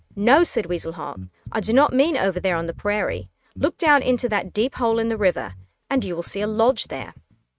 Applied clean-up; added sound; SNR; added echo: neural mask model RNNoise.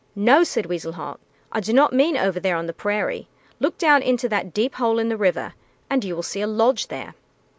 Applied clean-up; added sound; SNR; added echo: none; none; none; none.